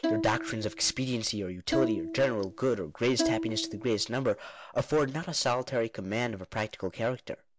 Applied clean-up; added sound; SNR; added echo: none; Bowed string instrument; 4 dB; none.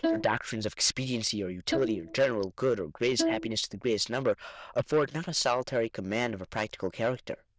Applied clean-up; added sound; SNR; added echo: neural diffusion model UNIVERSE++.